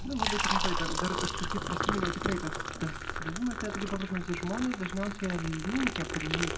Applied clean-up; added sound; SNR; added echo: none; Liquid; -1 dB; reverberation time 0.8 s.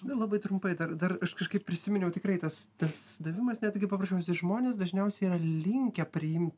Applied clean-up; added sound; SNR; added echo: none; none; none; none.